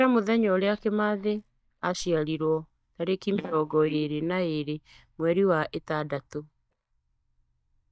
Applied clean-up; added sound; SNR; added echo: neural mask model DeepFilterNet 3.